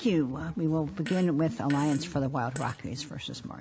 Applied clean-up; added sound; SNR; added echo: none; Fart; 17 dB; none.